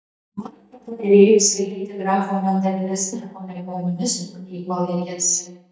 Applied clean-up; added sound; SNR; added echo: neural mask model DeepFilterNet 3.